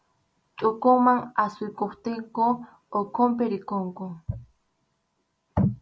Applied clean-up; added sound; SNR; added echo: none; none; none; none.